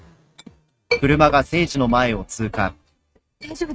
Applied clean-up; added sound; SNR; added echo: neural mask model RNNoise.